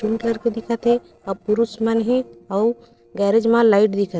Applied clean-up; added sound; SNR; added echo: neural separator model SepFormer DNS4.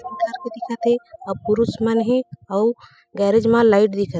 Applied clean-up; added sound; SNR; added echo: classical method spectral subtraction.